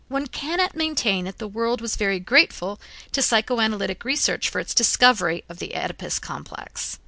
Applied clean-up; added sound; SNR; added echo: none; none; none; none.